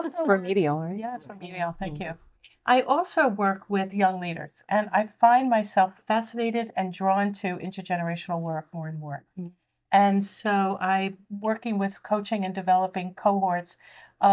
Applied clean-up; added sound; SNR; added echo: neural mask model DeepFilterNet 3.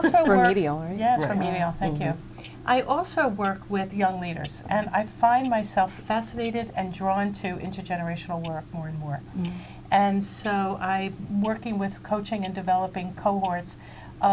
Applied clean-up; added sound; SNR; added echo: none; Clock; 18 dB; none.